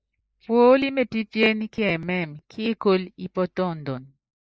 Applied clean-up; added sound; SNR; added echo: neural mask model Resemble Enhance denoiser.